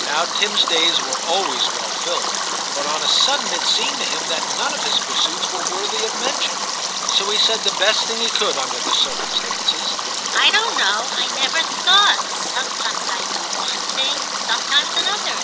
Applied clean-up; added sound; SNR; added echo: none; Stream; 1 dB; none.